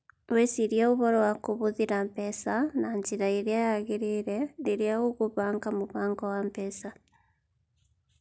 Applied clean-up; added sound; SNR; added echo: none; none; none; none.